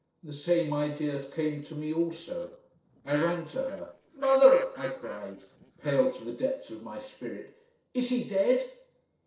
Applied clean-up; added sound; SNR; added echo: neural separator model SepFormer DNS4.